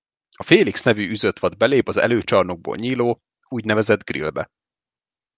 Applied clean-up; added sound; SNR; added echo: none; none; none; none.